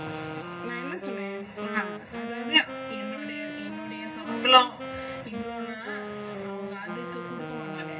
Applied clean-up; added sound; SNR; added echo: none; Wind instrument, woodwind instrument; 7 dB; reverberation time 0.3 s.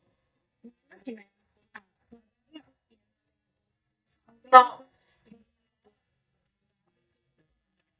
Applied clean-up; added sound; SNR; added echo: neural mask model DeepFilterNet 3.